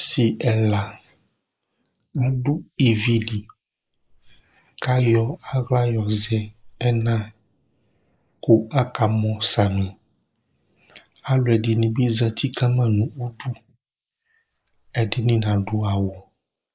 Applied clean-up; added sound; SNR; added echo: neural mask model Resemble Enhance denoiser.